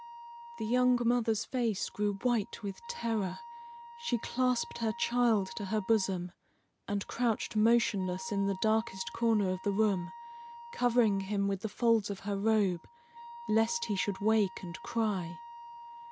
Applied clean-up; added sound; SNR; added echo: none; Wind instrument, woodwind instrument; 17 dB; none.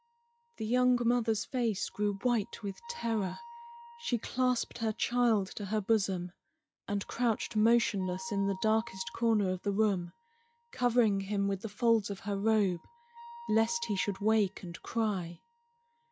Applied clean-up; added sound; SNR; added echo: classical method log-MMSE.